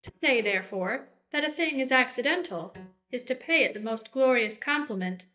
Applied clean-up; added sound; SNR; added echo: neural mask model DeepFilterNet 3.